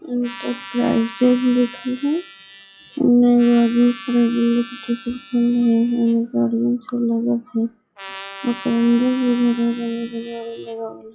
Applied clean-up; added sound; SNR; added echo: classical method log-MMSE.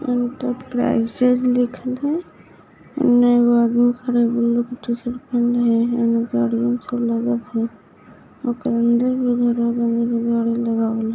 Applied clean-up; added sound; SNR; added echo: none; none; none; none.